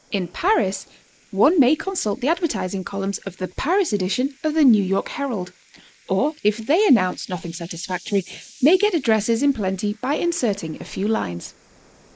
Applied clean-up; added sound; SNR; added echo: neural mask model Resemble Enhance denoiser.